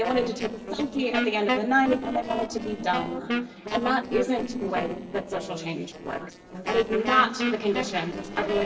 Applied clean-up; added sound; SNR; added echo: neural separator model SepFormer DNS4.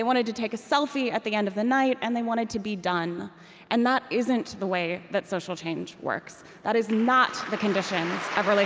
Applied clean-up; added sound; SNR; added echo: none; none; none; none.